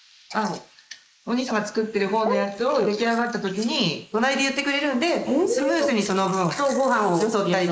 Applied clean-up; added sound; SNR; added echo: neural mask model Resemble Enhance denoiser.